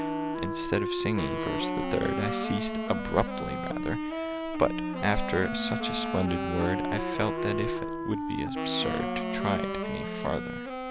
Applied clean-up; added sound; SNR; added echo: none; Wind instrument, woodwind instrument + Wind instrument, woodwind instrument; 0 dB; none.